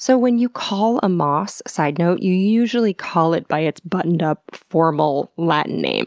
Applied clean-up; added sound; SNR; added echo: none; none; none; none.